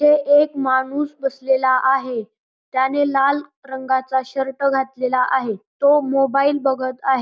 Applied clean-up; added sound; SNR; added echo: none; none; none; none.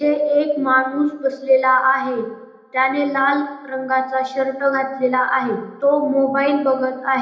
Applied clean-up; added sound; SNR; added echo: none; none; none; reverberation time 1.0 s.